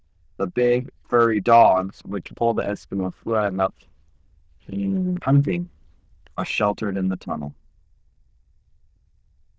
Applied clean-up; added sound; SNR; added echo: neural diffusion model UNIVERSE++.